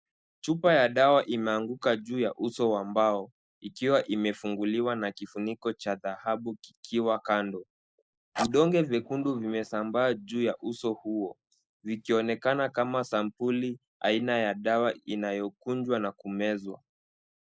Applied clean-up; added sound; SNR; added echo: neural mask model Resemble Enhance denoiser.